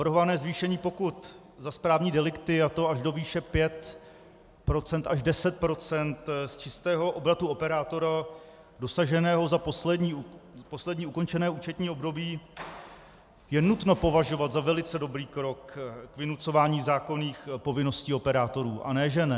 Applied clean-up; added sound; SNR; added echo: none; none; none; none.